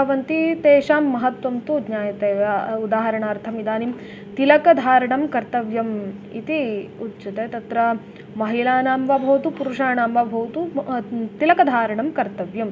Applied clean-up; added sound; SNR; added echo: none; none; none; none.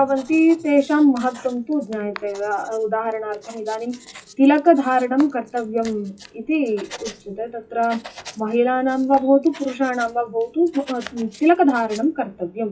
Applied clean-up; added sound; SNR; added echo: classical method WPE with log-MMSE.